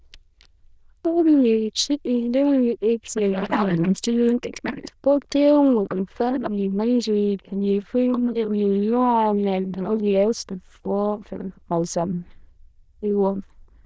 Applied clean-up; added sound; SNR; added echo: neural diffusion model UNIVERSE++.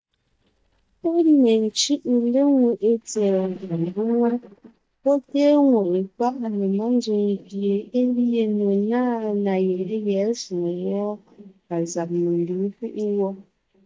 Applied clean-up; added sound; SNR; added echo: neural mask model DeepFilterNet 3.